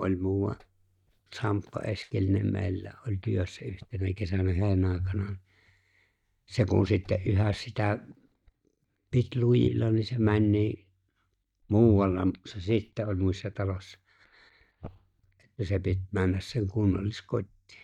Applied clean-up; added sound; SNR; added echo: neural mask model DeepFilterNet 3.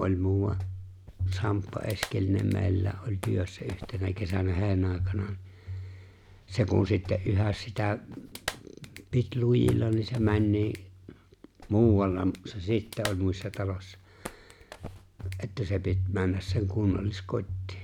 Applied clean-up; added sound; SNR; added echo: none; Clapping; 17 dB; none.